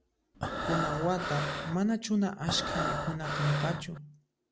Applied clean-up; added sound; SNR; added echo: none; Breathing; 2 dB; none.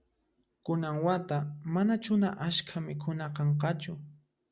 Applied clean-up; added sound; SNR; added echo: none; none; none; none.